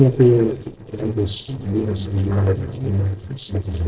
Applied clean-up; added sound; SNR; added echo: neural separator model SepFormer DNS4.